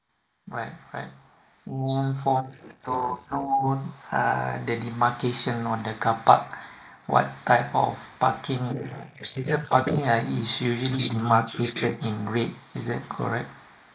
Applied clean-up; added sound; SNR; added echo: neural mask model Resemble Enhance denoiser.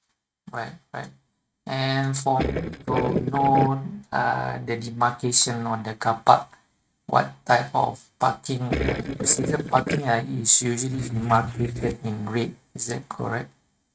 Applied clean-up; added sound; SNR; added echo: neural mask model RNNoise.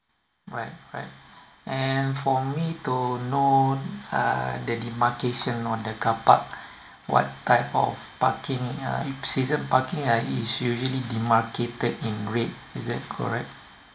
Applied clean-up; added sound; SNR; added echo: none; none; none; none.